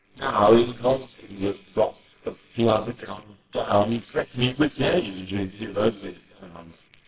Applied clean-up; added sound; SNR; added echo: neural separator model SepFormer WHAMR!.